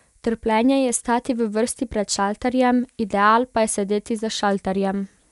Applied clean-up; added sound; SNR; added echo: none; none; none; none.